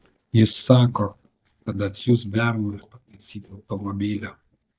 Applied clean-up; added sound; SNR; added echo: neural mask model DeepFilterNet 3.